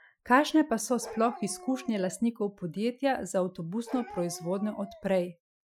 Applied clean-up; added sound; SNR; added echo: classical method Wiener filter.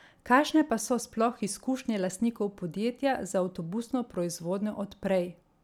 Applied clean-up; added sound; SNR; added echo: none; none; none; none.